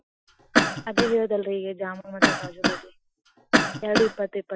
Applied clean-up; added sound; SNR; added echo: classical method Wiener filter.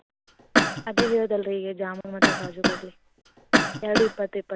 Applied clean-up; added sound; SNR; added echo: none; Cough; -3 dB; none.